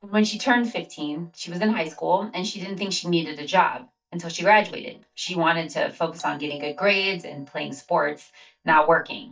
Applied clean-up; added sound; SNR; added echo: neural mask model DeepFilterNet 3.